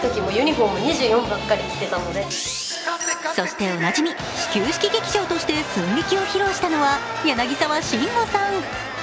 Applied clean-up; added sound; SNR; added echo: none; none; none; none.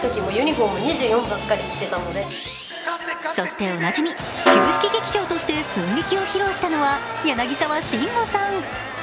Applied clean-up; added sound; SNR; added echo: none; Snare drum; 0 dB; none.